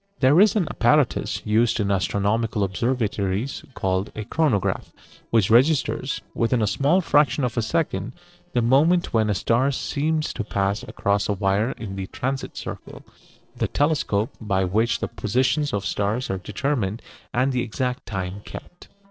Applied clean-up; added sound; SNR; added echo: neural separator model SepFormer DNS4.